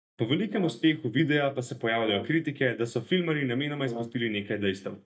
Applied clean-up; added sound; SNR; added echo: neural mask model DeepFilterNet 3.